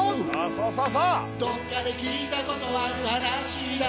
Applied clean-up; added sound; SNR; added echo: none; none; none; none.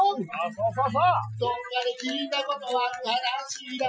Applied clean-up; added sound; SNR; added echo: classical method Wiener filter.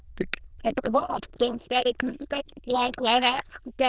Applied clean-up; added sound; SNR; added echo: neural diffusion model UNIVERSE++.